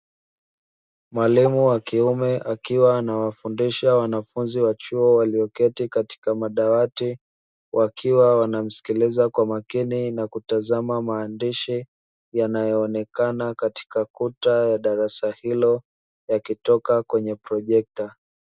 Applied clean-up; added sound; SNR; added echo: none; none; none; none.